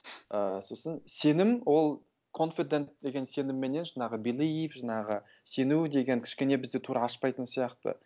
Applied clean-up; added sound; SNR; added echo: none; none; none; none.